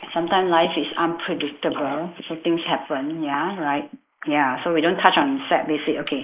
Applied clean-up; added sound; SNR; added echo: neural mask model Resemble Enhance denoiser.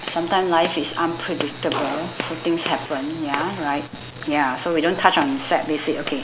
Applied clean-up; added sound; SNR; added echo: none; Gunshot, gunfire; 11 dB; none.